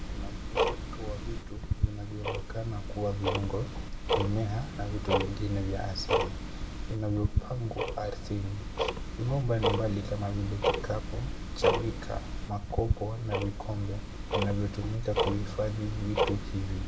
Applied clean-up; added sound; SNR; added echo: none; Tick-tock; -1 dB; reverberation time 1.0 s.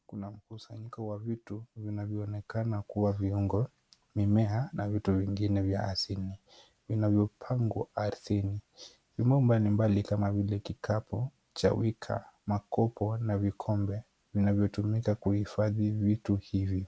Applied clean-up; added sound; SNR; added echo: none; none; none; none.